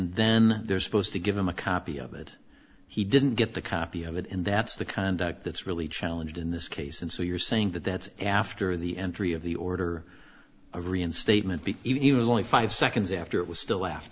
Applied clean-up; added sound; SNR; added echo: none; none; none; none.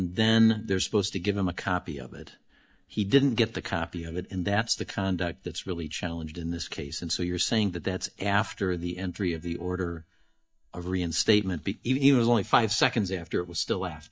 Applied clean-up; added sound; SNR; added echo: neural mask model DeepFilterNet 3.